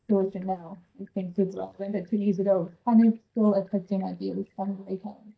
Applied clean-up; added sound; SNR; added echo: neural mask model DeepFilterNet 3.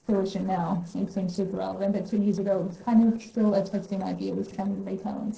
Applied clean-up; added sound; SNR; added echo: neural separator model SepFormer DNS4.